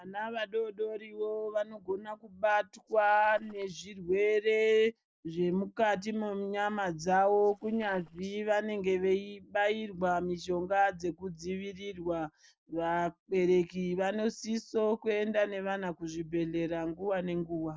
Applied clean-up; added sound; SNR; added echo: neural separator model SepFormer DNS4.